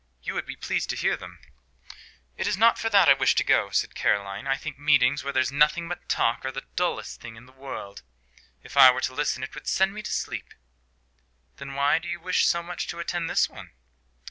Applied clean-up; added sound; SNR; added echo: none; none; none; none.